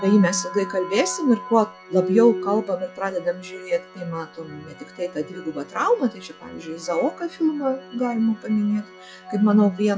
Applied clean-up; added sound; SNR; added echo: classical method log-MMSE.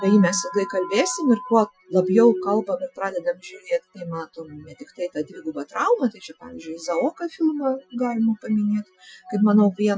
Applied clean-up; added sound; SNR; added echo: classical method Wiener filter.